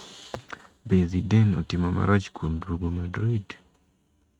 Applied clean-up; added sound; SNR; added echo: neural mask model RNNoise.